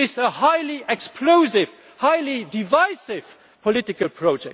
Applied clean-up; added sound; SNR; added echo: none; none; none; none.